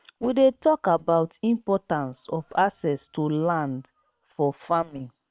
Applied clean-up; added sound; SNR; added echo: neural separator model SepFormer WHAM!.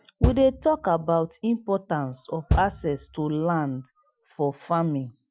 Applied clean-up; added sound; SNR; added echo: classical method Wiener filter.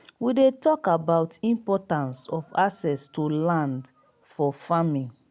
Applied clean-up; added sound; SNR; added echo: none; none; none; none.